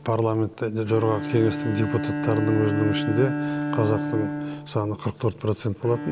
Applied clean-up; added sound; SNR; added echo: none; Bowed string instrument; 5 dB; none.